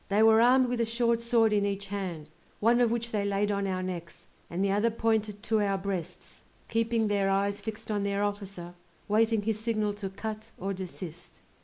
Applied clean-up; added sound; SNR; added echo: neural mask model Resemble Enhance denoiser.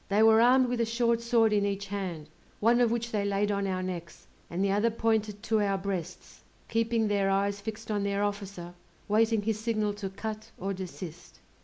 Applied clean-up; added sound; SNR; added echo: none; none; none; none.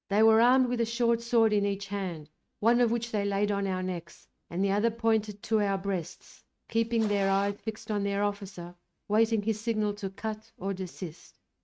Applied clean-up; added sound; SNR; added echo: neural mask model RNNoise.